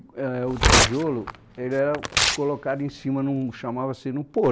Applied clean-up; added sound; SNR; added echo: none; Tearing; -1 dB; none.